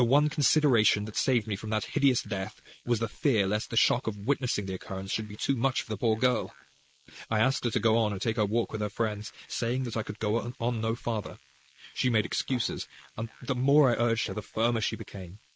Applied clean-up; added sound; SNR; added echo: neural mask model Resemble Enhance denoiser.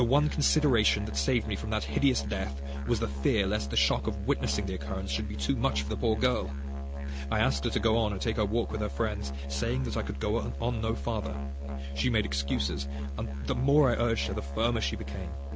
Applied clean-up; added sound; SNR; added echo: none; Musical instrument; 4 dB; none.